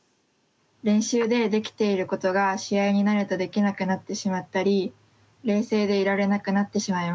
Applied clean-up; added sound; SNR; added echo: none; none; none; none.